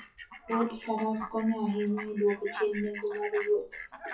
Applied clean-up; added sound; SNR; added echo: classical method WPE with log-MMSE.